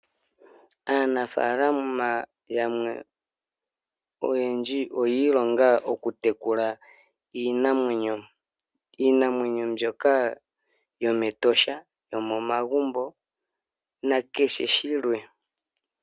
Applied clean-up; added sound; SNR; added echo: none; none; none; none.